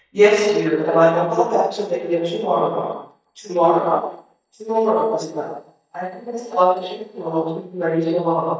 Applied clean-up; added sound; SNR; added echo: neural mask model DeepFilterNet 3.